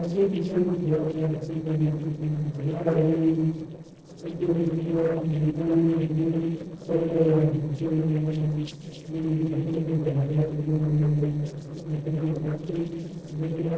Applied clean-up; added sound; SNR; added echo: neural separator model SepFormer DNS4.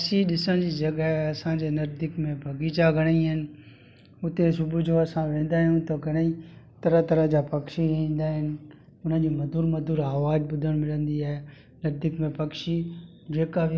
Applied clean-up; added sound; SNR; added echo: none; none; none; none.